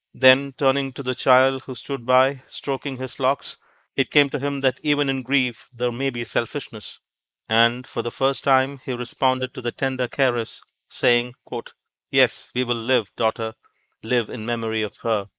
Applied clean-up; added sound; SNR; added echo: neural mask model Resemble Enhance denoiser.